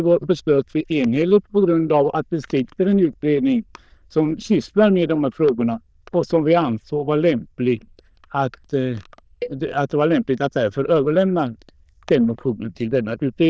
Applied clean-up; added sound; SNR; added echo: neural diffusion model UNIVERSE++.